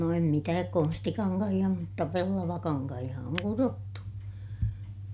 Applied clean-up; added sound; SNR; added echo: none; Fire; 15 dB; none.